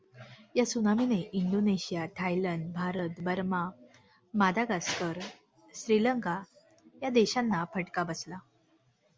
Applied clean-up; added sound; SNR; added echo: none; none; none; none.